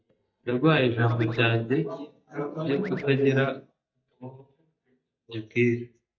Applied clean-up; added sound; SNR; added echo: neural mask model DeepFilterNet 3.